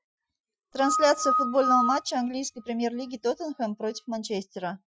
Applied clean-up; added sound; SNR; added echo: classical method Wiener filter.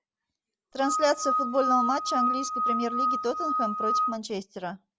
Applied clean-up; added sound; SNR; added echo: none; Screech / Glass; -3 dB; none.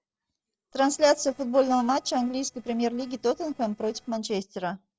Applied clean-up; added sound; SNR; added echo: neural separator model SepFormer DNS4.